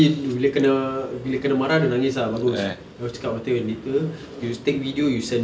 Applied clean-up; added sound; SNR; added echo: none; none; none; none.